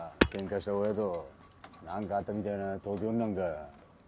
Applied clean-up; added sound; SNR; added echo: none; Hammer; 3 dB; none.